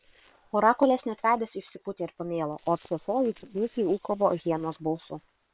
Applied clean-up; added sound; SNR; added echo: neural separator model SepFormer WHAM!.